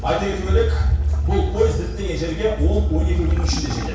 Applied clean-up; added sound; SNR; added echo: none; Toilet flush / Gurgling; 19 dB; reverberation time 0.6 s.